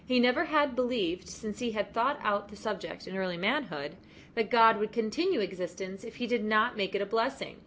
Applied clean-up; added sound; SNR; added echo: none; none; none; none.